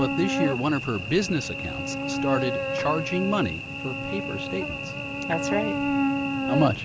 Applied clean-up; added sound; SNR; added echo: none; Cricket / Buzz; 0 dB; none.